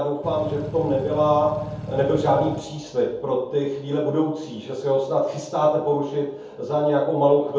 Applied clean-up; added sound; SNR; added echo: none; Engine / Truck / Car; 10 dB; reverberation time 0.7 s.